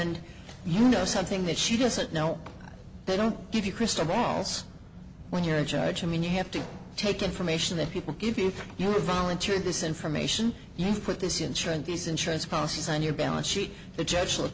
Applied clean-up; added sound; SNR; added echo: none; none; none; none.